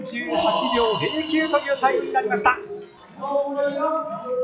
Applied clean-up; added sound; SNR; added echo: classical method log-MMSE.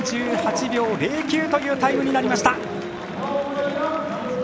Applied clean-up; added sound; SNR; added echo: none; none; none; none.